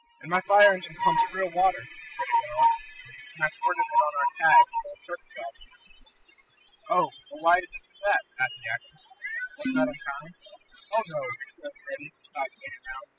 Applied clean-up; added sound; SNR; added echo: classical method spectral subtraction.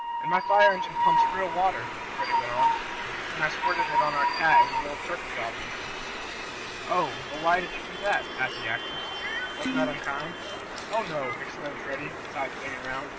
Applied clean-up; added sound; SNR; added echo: none; Ringtone + Train; -1 dB; none.